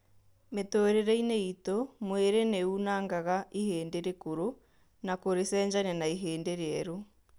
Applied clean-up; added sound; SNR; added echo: none; none; none; none.